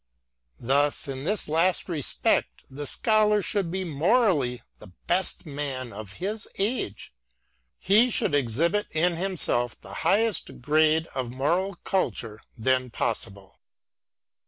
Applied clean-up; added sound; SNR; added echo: none; none; none; none.